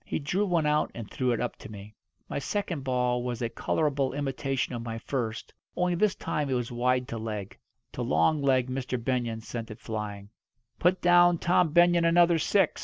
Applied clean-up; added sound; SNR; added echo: none; none; none; none.